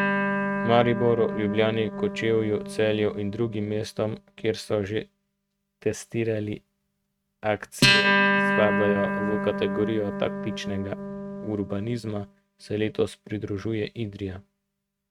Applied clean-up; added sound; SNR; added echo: neural mask model RNNoise.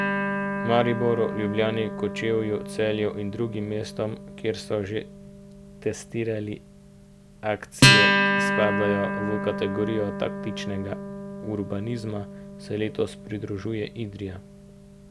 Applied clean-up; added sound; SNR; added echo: none; Acoustic guitar; -1 dB; none.